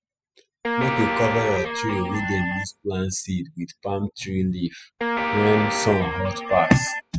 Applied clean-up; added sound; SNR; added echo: classical method spectral subtraction.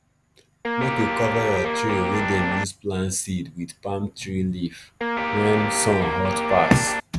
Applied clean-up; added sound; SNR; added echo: none; Guitar; 0 dB; none.